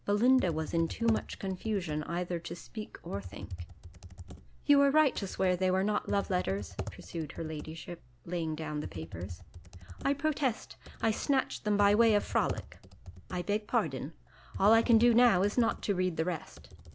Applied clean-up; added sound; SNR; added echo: none; Computer keyboard; 13 dB; none.